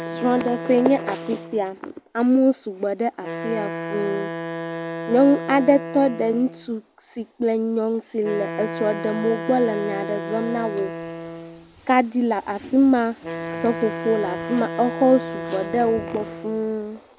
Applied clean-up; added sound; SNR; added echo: none; Wind instrument, woodwind instrument; 10 dB; none.